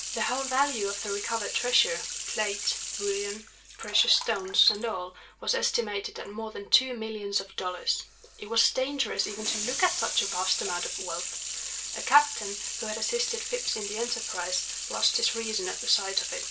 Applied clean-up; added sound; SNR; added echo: none; Sink (filling or washing) / Water tap, faucet; 6 dB; reverberation time 0.2 s.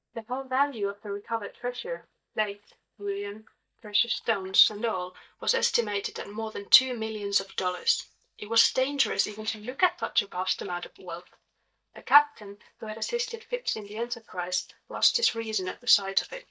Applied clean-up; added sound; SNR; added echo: neural mask model DeepFilterNet 3.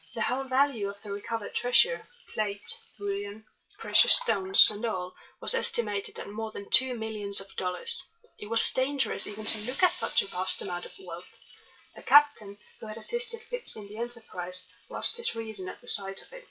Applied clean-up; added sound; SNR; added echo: classical method WPE with log-MMSE.